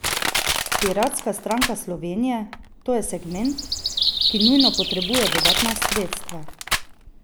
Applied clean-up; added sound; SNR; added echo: none; Crushing + Bird vocalization, bird call, bird song; -1 dB; none.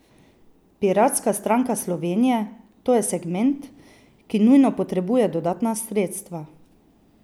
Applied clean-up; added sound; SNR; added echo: none; none; none; none.